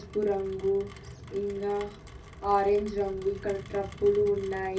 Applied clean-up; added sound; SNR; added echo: none; Rain; 15 dB; reverberation time 0.3 s.